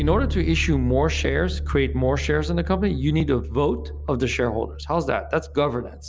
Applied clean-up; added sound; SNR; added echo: none; Bass guitar; 5 dB; none.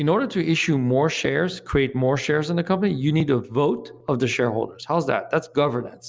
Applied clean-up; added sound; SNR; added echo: none; none; none; none.